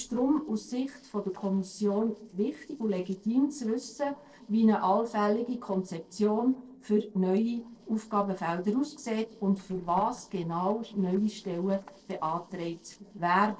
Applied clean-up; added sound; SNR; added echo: neural separator model SepFormer DNS4.